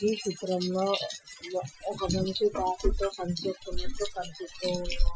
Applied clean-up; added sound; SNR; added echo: classical method Wiener filter.